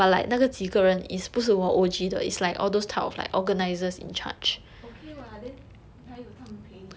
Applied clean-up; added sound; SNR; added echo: none; none; none; none.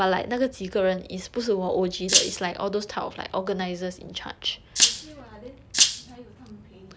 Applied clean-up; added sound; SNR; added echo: none; Rattle (instrument); -5 dB; none.